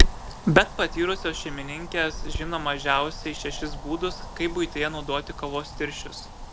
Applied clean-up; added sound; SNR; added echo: none; Wind; 1 dB; none.